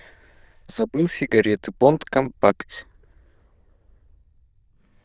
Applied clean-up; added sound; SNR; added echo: neural diffusion model UNIVERSE++.